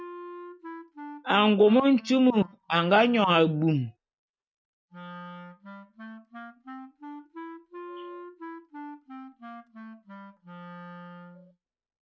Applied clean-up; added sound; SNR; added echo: neural mask model RNNoise.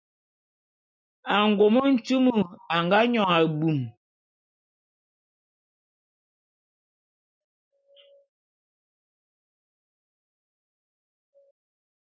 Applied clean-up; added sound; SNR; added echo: none; none; none; none.